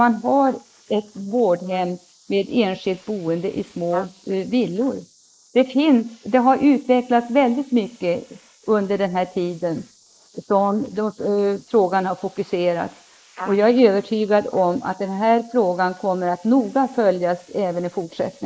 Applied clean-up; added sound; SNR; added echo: neural mask model Resemble Enhance denoiser.